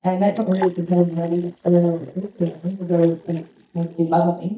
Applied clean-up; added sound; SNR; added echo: neural mask model DeepFilterNet 3.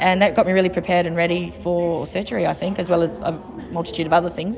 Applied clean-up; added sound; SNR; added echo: none; none; none; none.